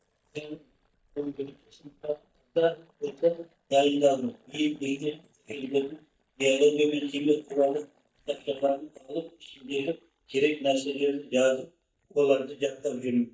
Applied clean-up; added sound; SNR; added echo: neural mask model DeepFilterNet 3.